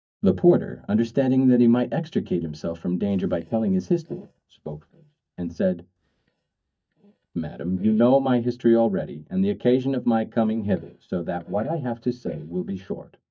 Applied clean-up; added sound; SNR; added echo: neural mask model DeepFilterNet 3.